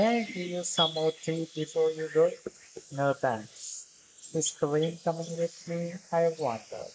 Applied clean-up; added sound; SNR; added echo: neural mask model Resemble Enhance denoiser.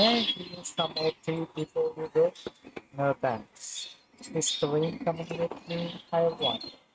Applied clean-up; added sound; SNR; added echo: neural mask model RNNoise.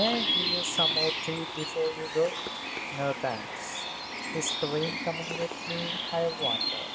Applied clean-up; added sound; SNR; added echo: none; Bird; -1 dB; none.